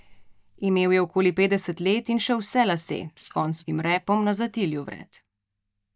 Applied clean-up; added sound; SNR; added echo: neural mask model DeepFilterNet 3.